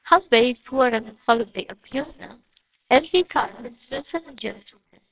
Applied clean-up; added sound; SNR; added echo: neural separator model SepFormer WHAMR!.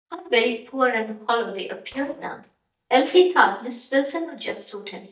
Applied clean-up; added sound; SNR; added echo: neural mask model DeepFilterNet 3.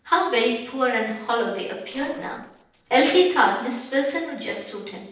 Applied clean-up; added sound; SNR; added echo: neural separator model SepFormer DNS4.